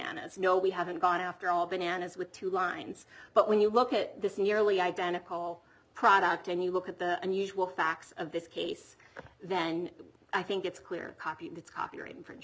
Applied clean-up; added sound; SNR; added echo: none; none; none; none.